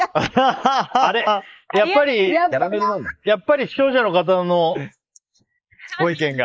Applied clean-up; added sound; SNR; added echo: neural mask model Resemble Enhance denoiser.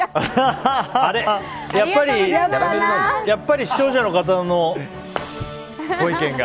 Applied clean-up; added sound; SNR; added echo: none; none; none; none.